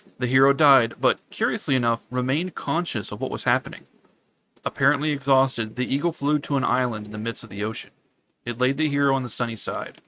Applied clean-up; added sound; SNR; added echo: neural mask model RNNoise.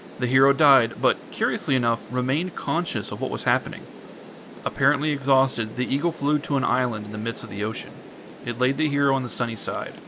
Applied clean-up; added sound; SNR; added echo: none; Rain; 17 dB; none.